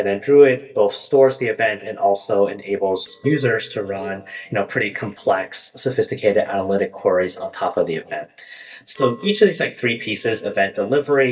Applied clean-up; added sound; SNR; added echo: neural mask model DeepFilterNet 3.